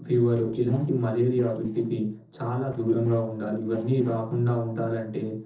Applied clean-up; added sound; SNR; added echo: neural separator model SepFormer DNS4.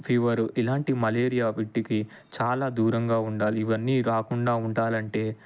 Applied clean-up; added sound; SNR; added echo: none; none; none; none.